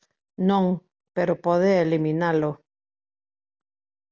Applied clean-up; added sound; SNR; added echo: none; none; none; none.